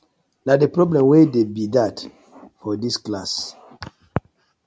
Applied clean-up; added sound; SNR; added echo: none; none; none; none.